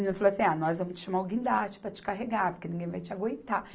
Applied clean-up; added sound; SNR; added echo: neural mask model Resemble Enhance denoiser.